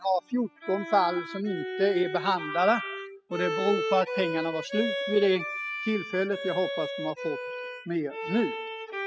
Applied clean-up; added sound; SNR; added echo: classical method spectral subtraction.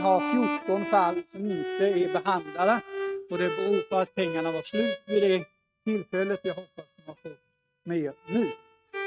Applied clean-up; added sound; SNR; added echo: neural mask model RNNoise.